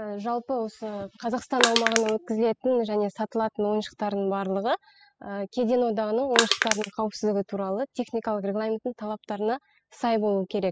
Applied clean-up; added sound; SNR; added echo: classical method spectral subtraction.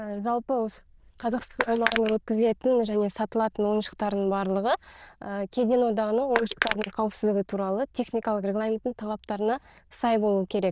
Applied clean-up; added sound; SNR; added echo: neural diffusion model UNIVERSE++.